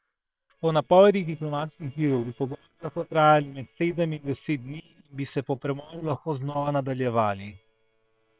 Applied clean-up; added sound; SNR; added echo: neural separator model SepFormer WHAM!.